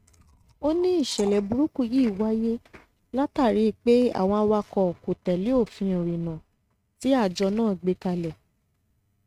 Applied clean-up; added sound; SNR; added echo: neural mask model RNNoise.